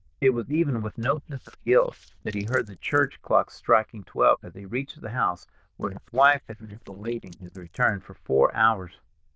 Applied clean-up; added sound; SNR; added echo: neural diffusion model UNIVERSE++.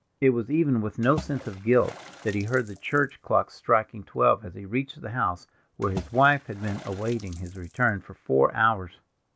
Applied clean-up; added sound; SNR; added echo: none; Water / Splash, splatter; 20 dB; none.